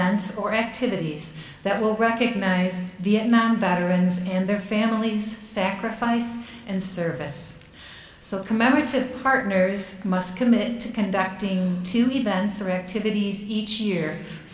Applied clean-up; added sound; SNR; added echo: none; none; none; none.